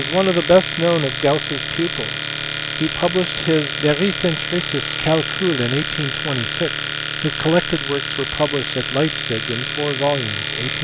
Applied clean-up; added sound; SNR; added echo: none; Domestic sounds, home sounds; 2 dB; none.